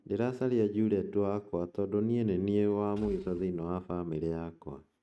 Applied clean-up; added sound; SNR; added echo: neural mask model RNNoise.